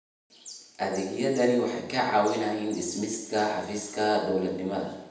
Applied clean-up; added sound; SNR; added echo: none; none; none; reverberation time 0.9 s.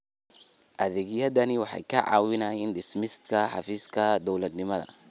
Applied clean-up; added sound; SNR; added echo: none; none; none; none.